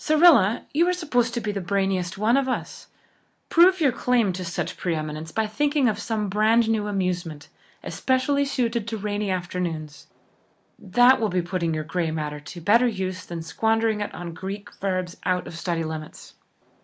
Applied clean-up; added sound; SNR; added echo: none; none; none; none.